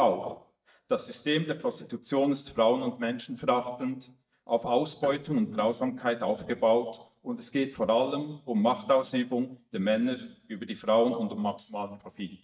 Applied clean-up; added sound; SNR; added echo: neural mask model DeepFilterNet 3.